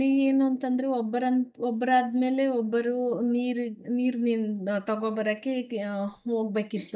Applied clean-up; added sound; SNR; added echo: neural mask model DeepFilterNet 3.